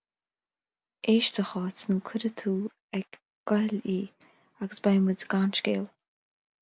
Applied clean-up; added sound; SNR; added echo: none; none; none; none.